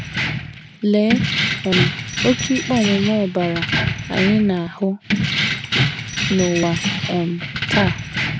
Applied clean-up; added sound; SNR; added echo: none; Keys jangling; 1 dB; none.